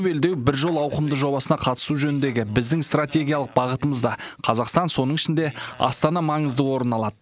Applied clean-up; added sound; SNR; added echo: none; none; none; none.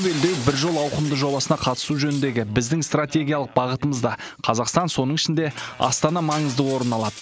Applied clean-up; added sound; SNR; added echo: none; Shatter; 17 dB; none.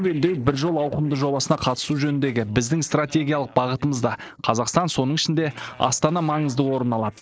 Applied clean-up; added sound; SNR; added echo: neural separator model SepFormer DNS4.